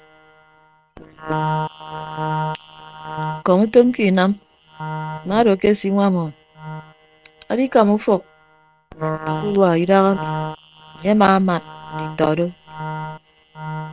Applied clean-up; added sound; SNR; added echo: neural separator model SepFormer WHAM!.